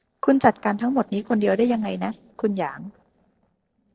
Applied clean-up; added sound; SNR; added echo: neural separator model SepFormer DNS4.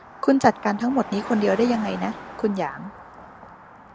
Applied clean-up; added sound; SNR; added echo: none; Car passing by; 14 dB; none.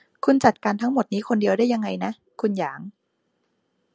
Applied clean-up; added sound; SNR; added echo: none; none; none; none.